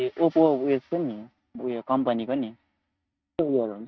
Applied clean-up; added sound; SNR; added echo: neural mask model RNNoise.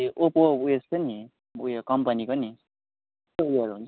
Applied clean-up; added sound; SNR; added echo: none; none; none; none.